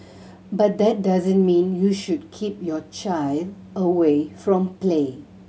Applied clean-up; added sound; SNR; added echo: none; none; none; none.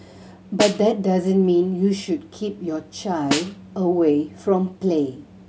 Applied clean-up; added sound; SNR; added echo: none; Snare drum; 10 dB; none.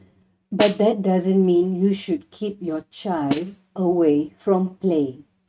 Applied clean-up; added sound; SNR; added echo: neural mask model RNNoise.